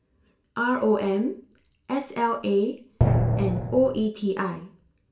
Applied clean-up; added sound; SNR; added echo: none; Drum; -3 dB; reverberation time 0.4 s.